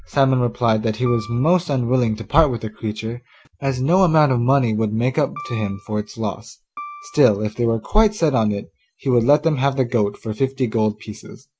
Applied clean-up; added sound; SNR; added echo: none; Piano; 19 dB; none.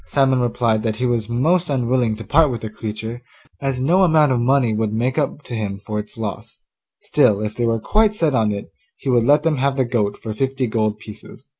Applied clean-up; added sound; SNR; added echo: none; none; none; none.